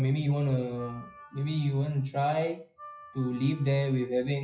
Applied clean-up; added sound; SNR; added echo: classical method WPE with log-MMSE.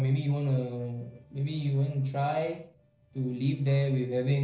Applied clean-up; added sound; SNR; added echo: neural separator model SepFormer DNS4.